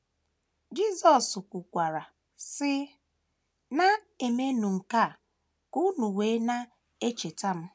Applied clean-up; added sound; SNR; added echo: none; none; none; none.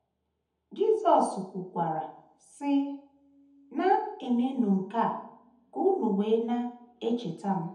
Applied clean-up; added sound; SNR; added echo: none; none; none; reverberation time 0.7 s.